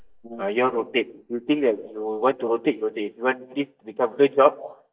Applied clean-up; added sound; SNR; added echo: neural mask model DeepFilterNet 3.